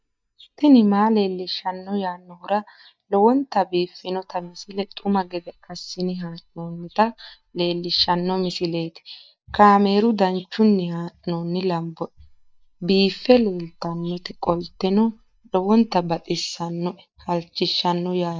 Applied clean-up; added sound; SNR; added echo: neural mask model DeepFilterNet 3.